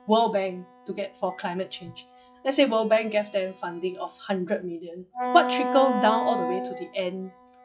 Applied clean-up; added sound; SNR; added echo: classical method log-MMSE.